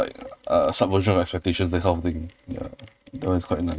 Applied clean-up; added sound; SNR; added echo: neural mask model RNNoise.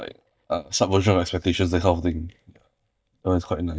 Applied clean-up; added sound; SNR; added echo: neural mask model DeepFilterNet 3.